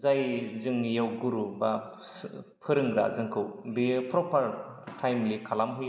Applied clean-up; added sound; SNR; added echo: none; none; none; none.